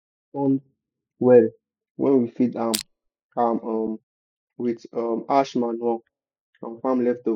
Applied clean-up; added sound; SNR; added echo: classical method spectral subtraction.